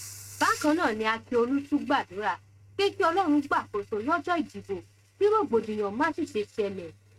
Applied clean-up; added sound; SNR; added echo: neural mask model RNNoise.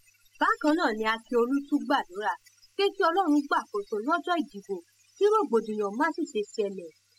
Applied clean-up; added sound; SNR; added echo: classical method spectral subtraction.